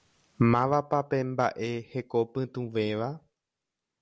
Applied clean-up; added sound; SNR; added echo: none; none; none; none.